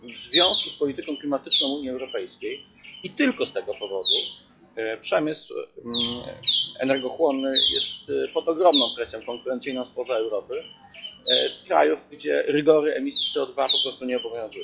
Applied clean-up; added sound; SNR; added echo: classical method log-MMSE.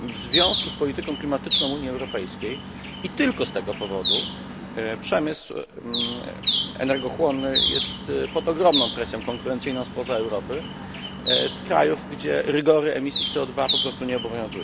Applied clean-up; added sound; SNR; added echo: none; Bird; -1 dB; none.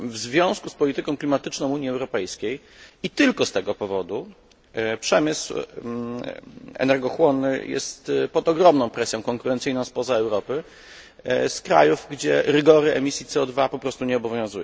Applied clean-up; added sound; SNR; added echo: none; none; none; none.